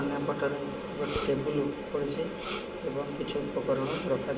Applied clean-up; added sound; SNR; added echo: none; Respiratory sounds; 12 dB; reverberation time 0.6 s.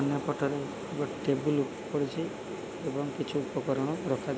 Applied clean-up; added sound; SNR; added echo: none; none; none; none.